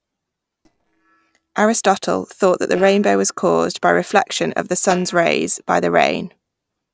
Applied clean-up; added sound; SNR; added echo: neural separator model SepFormer DNS4.